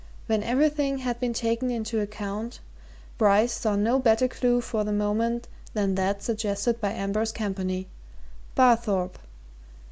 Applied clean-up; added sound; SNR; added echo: none; none; none; none.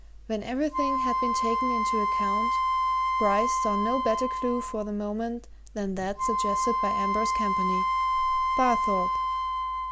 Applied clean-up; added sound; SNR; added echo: none; Wind instrument, woodwind instrument; -3 dB; none.